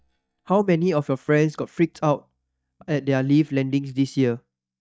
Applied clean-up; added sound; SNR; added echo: neural mask model DeepFilterNet 3.